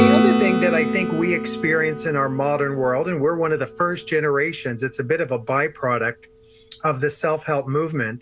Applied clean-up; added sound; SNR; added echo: none; Acoustic guitar / Strum; 3 dB; none.